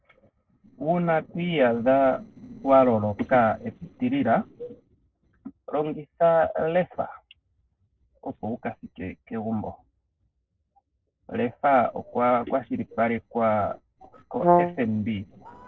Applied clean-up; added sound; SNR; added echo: neural separator model SepFormer DNS4.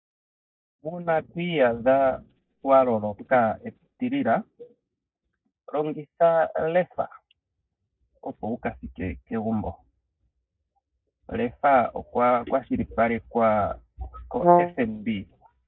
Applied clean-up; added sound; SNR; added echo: neural mask model DeepFilterNet 3.